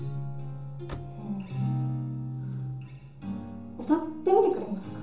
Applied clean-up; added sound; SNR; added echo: none; Slam; 17 dB; reverberation time 0.6 s.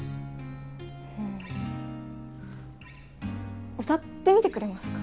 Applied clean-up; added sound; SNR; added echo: none; none; none; none.